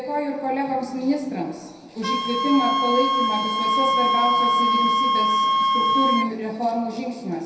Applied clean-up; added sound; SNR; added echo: none; Wind instrument, woodwind instrument; -3 dB; reverberation time 0.7 s.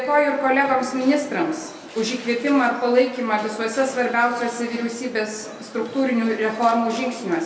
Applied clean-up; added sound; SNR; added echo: none; none; none; none.